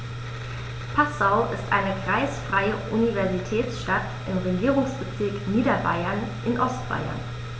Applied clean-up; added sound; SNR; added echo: none; none; none; none.